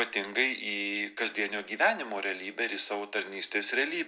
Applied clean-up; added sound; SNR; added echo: none; none; none; none.